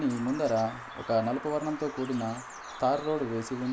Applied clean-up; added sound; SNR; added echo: none; Bird vocalization, bird call, bird song; 13 dB; none.